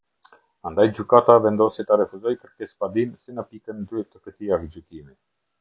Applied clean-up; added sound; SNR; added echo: none; none; none; none.